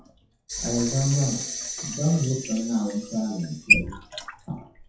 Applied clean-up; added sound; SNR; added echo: classical method WPE with log-MMSE.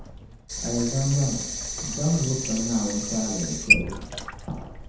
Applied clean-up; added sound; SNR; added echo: none; Sink (filling or washing) / Water tap, faucet; 1 dB; reverberation time 0.9 s.